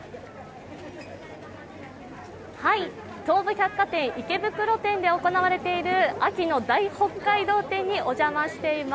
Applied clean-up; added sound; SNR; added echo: none; none; none; none.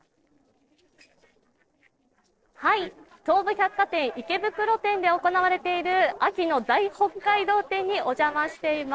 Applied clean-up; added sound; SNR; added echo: neural separator model SepFormer DNS4.